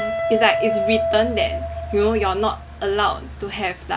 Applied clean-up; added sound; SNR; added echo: none; Guitar; 4 dB; none.